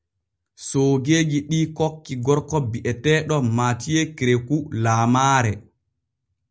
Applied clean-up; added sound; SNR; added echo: none; none; none; none.